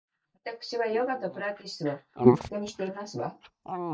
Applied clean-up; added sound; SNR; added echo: neural mask model DeepFilterNet 3.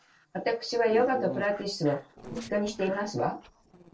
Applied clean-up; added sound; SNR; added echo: neural separator model SepFormer DNS4.